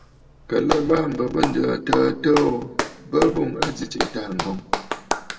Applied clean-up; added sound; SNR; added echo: none; Clapping; 6 dB; reverberation time 1.8 s.